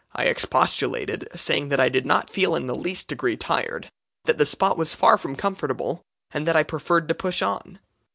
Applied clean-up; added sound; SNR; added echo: none; none; none; none.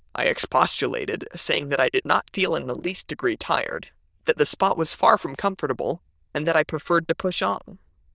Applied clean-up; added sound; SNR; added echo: neural diffusion model UNIVERSE++.